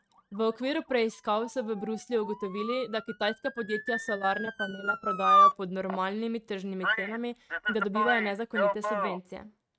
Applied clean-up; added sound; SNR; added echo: neural mask model RNNoise.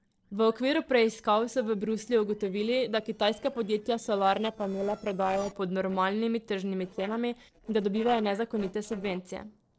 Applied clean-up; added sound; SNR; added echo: neural separator model SepFormer DNS4.